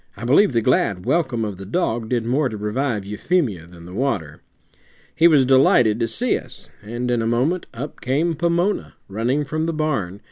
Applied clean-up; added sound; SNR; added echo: none; none; none; none.